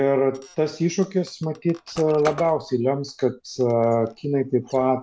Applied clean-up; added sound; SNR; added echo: none; Squeak; 19 dB; none.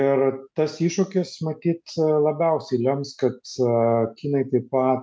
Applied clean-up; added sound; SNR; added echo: none; none; none; none.